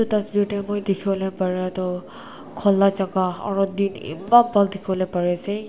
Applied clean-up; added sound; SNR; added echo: none; none; none; none.